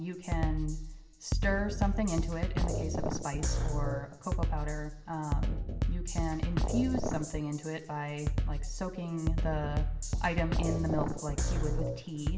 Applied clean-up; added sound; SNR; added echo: none; Drum kit; -3 dB; reverberation time 0.8 s.